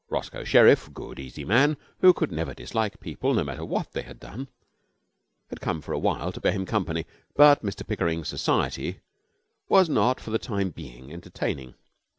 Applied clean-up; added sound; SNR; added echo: none; none; none; none.